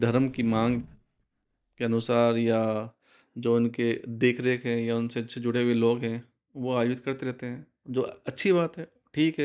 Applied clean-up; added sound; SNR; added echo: neural mask model DeepFilterNet 3.